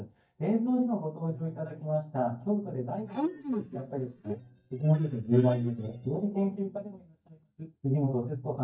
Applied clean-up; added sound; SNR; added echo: neural mask model DeepFilterNet 3.